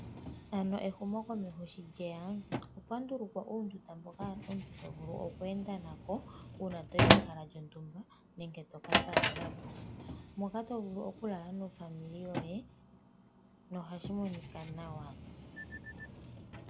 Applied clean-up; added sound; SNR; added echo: none; Drawer open or close; -4 dB; none.